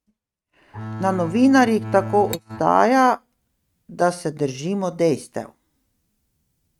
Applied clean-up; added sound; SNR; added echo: neural mask model RNNoise.